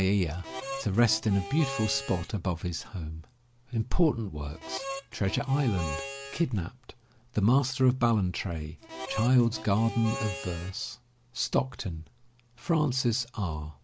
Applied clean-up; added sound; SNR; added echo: none; Harmonica; 10 dB; none.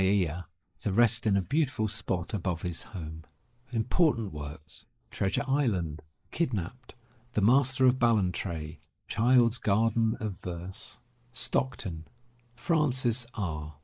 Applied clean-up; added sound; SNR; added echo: neural mask model Resemble Enhance denoiser.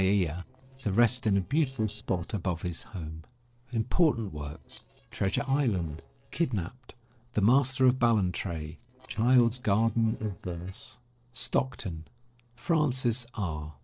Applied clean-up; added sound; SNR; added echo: neural separator model SepFormer DNS4.